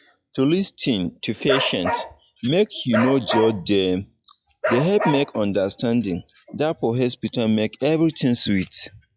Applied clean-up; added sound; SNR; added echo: classical method log-MMSE.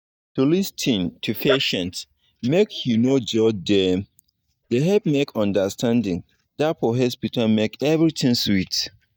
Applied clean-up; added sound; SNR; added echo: neural mask model DeepFilterNet 3.